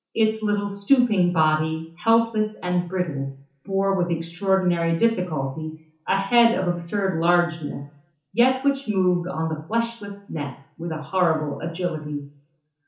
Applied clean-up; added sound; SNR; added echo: none; none; none; reverberation time 0.9 s.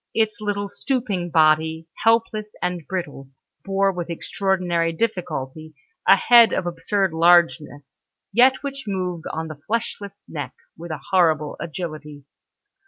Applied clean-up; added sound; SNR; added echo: none; none; none; none.